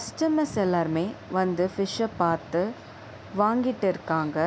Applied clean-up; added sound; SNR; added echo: none; none; none; none.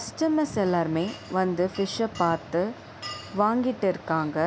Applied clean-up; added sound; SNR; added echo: none; Glass; 19 dB; none.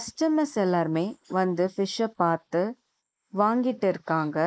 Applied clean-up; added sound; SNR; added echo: neural mask model Resemble Enhance denoiser.